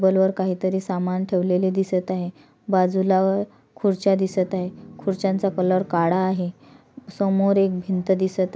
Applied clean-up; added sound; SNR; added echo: none; Bass guitar; 19 dB; none.